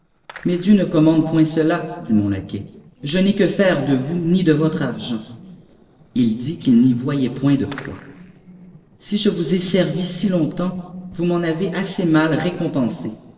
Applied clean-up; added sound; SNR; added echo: neural separator model SepFormer DNS4.